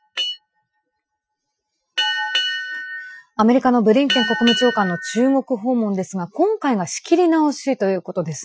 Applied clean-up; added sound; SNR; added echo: classical method Wiener filter.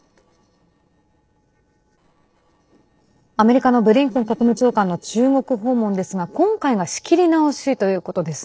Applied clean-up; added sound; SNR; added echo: neural separator model SepFormer DNS4.